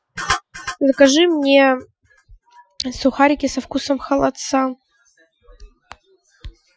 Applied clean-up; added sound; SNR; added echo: classical method Wiener filter.